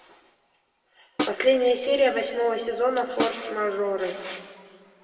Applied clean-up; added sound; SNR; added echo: none; Snare drum; 7 dB; reverberation time 1.8 s.